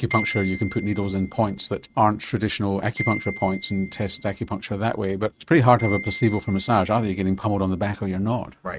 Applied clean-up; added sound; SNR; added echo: neural mask model RNNoise.